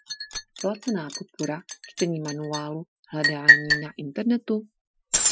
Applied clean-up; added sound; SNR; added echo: classical method Wiener filter.